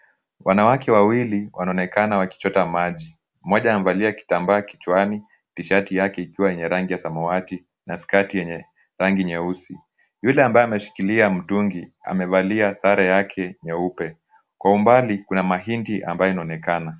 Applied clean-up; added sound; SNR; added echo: none; none; none; none.